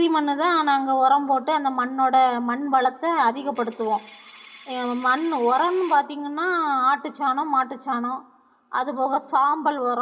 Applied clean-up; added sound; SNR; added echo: none; Coin (dropping); 15 dB; reverberation time 0.5 s.